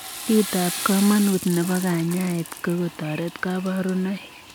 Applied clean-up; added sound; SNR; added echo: none; Toilet flush / Water; 11 dB; none.